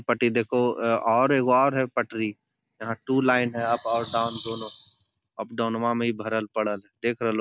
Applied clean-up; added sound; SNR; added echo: none; none; none; none.